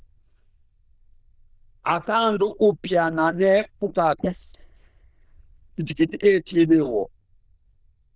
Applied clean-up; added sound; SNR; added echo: neural diffusion model UNIVERSE++.